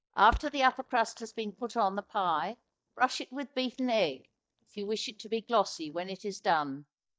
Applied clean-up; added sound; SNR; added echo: neural mask model DeepFilterNet 3.